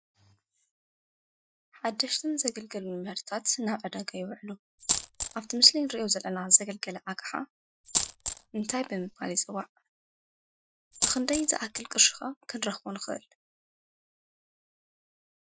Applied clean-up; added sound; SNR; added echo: classical method Wiener filter.